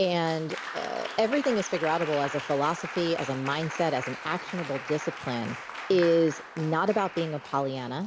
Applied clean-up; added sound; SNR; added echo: none; Applause; 11 dB; none.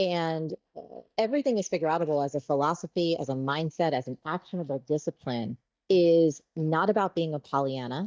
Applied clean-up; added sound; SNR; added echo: neural mask model DeepFilterNet 3.